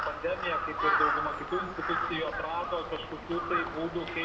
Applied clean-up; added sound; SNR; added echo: none; Crow; -2 dB; reverberation time 0.7 s.